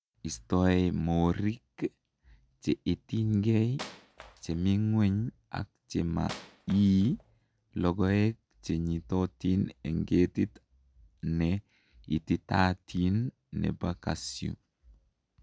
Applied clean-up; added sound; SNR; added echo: none; Wood; 18 dB; none.